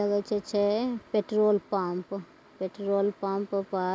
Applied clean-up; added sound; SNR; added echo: none; none; none; none.